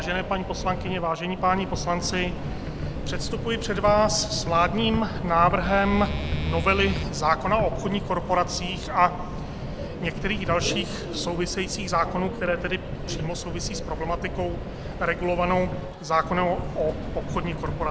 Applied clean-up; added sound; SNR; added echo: none; Subway, metro, underground + Musical instrument; 5 dB; none.